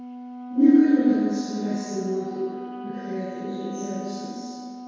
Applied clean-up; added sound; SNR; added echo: none; Wind instrument, woodwind instrument; 12 dB; reverberation time 2.0 s.